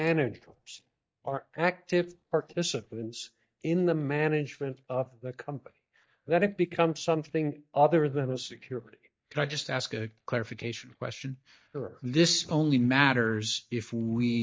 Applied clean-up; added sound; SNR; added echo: neural mask model DeepFilterNet 3.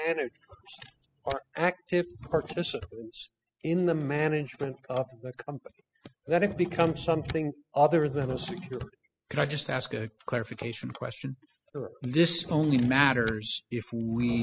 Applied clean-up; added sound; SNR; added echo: classical method spectral subtraction.